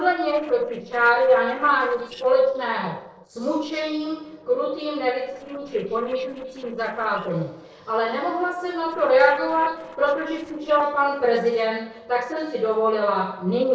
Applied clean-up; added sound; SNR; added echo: neural separator model SepFormer DNS4.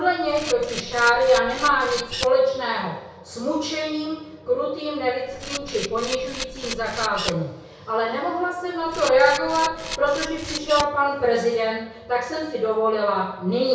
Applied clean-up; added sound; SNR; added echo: none; Camera; 10 dB; reverberation time 0.6 s.